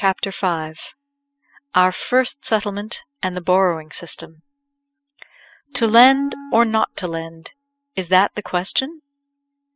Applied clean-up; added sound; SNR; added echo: classical method spectral subtraction.